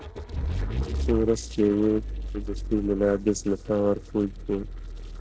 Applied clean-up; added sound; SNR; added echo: neural separator model SepFormer DNS4.